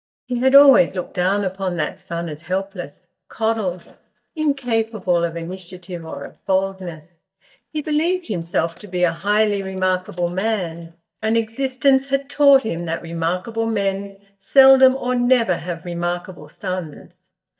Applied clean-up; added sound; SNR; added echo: neural mask model DeepFilterNet 3.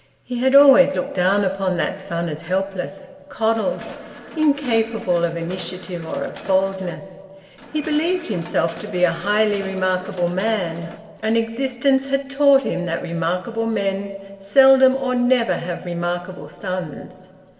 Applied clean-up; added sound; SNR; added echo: none; Mechanisms; 18 dB; reverberation time 1.7 s.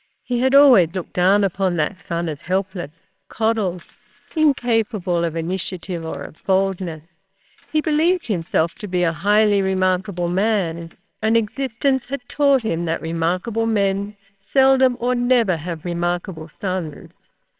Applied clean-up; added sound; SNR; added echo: neural separator model SepFormer WHAMR!.